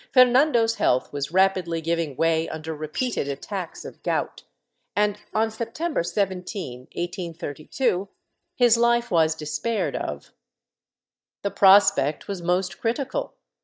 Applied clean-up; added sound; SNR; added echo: neural mask model DeepFilterNet 3.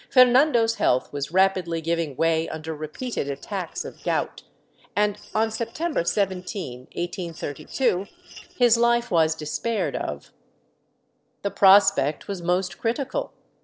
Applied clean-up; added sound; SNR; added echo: neural separator model SepFormer DNS4.